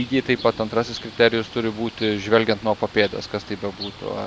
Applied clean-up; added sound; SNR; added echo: none; Bird; 16 dB; none.